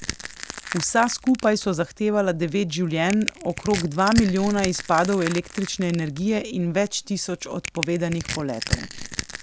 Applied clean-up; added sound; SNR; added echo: none; Crushing; 10 dB; none.